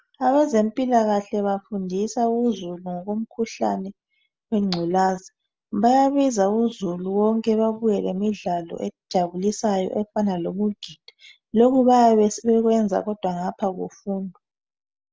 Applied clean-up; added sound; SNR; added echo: none; none; none; none.